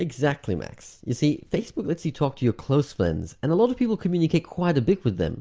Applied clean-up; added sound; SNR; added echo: none; none; none; none.